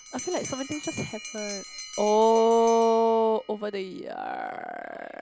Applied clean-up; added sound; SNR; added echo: none; Bell; 16 dB; none.